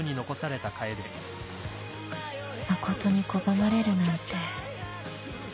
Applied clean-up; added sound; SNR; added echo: none; none; none; none.